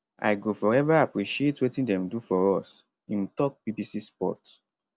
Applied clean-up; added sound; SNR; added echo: none; none; none; none.